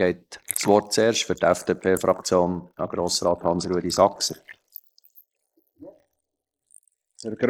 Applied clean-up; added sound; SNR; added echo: neural mask model Resemble Enhance denoiser.